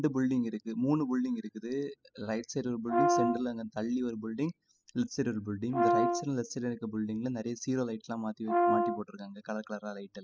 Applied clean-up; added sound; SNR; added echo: classical method spectral subtraction.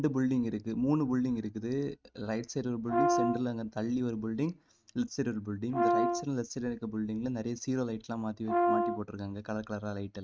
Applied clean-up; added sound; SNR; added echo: neural mask model RNNoise.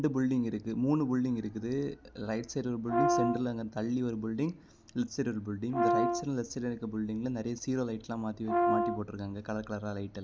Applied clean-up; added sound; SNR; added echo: none; Brass instrument; -2 dB; none.